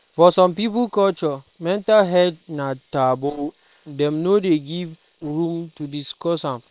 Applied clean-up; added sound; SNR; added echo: neural separator model SepFormer WHAM!.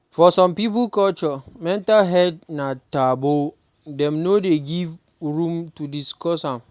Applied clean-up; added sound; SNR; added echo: none; none; none; none.